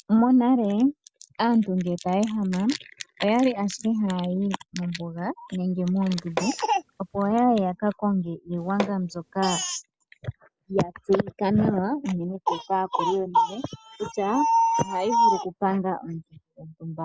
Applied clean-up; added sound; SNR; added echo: none; Hammer; 11 dB; none.